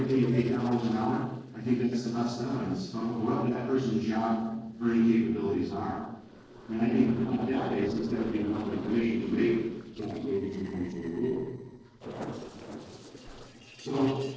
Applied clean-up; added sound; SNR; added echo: neural separator model SepFormer DNS4.